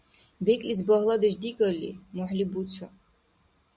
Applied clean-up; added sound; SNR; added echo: none; none; none; none.